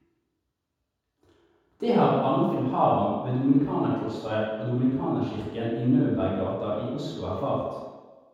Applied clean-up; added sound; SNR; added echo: none; none; none; reverberation time 1.2 s.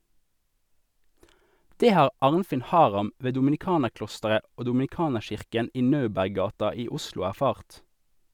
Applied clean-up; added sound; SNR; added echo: none; none; none; none.